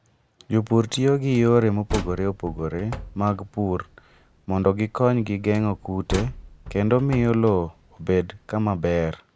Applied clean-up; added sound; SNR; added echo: none; Slam; 14 dB; none.